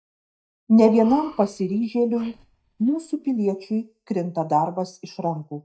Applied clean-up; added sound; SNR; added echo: neural mask model DeepFilterNet 3.